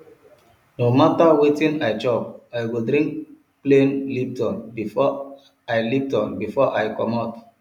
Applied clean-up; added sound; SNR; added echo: none; none; none; none.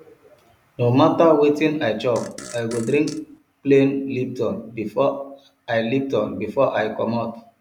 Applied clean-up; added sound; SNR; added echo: none; Fart; 18 dB; none.